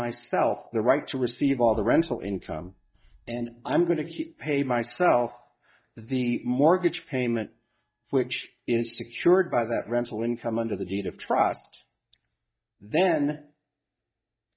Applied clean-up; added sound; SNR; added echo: neural mask model DeepFilterNet 3.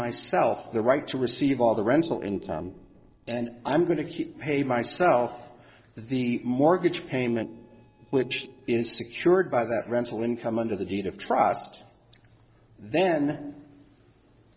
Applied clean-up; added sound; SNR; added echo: neural separator model SepFormer DNS4.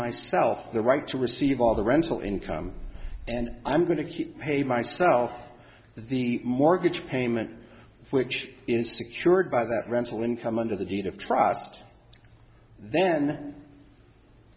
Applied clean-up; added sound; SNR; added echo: none; none; none; none.